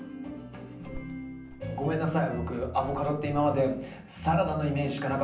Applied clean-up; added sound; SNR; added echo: none; Bird; 19 dB; reverberation time 0.6 s.